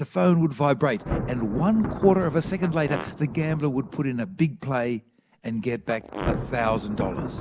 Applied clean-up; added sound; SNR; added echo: none; Thunder + Fart; 9 dB; none.